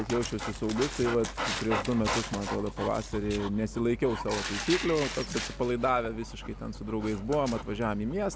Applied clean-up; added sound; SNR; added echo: none; Dog; 6 dB; none.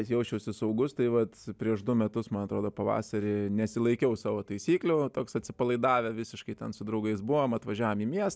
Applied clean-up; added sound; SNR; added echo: none; none; none; none.